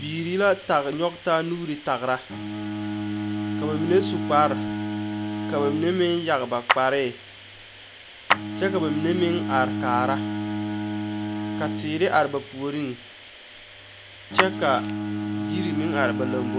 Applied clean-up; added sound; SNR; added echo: none; Clapping + Bowed string instrument; 3 dB; none.